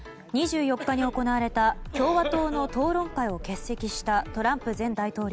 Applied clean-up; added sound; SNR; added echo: none; Cough + Car; 10 dB; none.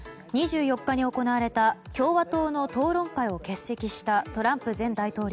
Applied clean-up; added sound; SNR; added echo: none; none; none; none.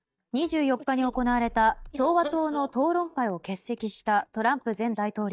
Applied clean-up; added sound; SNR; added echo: neural mask model DeepFilterNet 3.